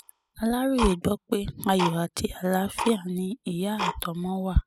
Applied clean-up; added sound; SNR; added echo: classical method spectral subtraction.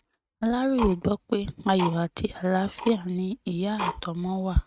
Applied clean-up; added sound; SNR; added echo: neural mask model RNNoise.